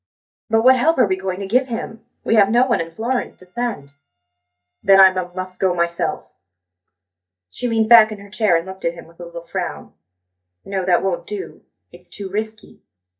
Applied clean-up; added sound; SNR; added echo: neural mask model DeepFilterNet 3.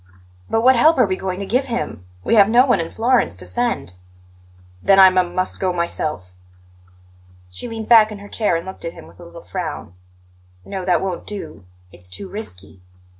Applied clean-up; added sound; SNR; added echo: none; none; none; none.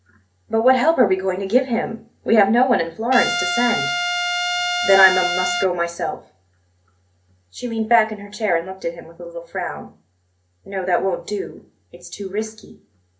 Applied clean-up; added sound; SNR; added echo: none; Trumpet; 1 dB; reverberation time 0.3 s.